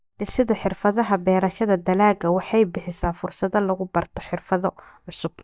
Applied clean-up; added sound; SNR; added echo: neural mask model DeepFilterNet 3.